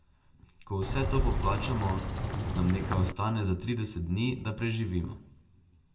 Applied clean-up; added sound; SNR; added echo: none; Bird vocalization, bird call, bird song; -1 dB; reverberation time 0.5 s.